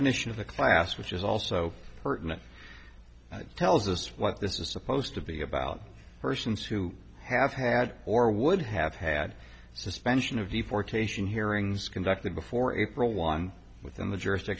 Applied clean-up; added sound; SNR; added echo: none; none; none; none.